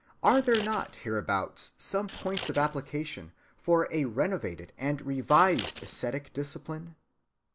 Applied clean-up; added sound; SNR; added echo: none; Scissors; 10 dB; none.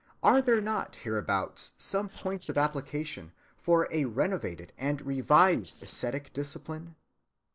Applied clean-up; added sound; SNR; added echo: neural separator model SepFormer DNS4.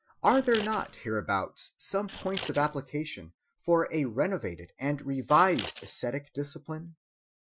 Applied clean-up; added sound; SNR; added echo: classical method Wiener filter.